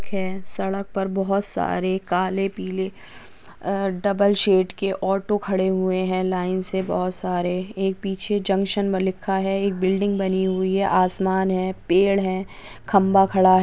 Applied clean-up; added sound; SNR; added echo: none; none; none; none.